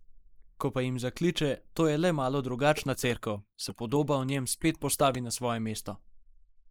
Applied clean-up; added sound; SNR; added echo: neural mask model Resemble Enhance denoiser.